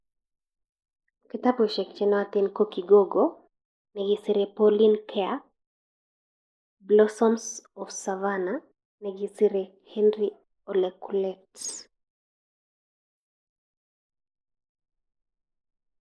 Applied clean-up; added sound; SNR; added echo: neural mask model Resemble Enhance denoiser.